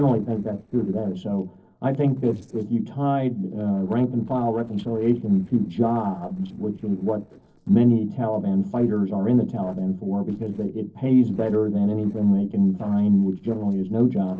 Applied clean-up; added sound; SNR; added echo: neural separator model SepFormer DNS4.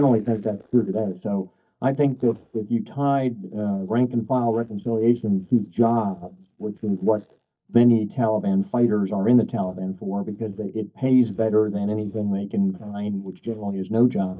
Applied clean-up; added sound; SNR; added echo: neural mask model DeepFilterNet 3.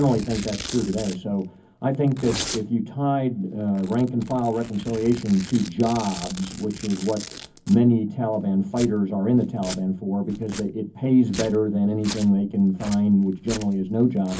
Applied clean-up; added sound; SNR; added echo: none; Domestic sounds, home sounds; 16 dB; reverberation time 0.3 s.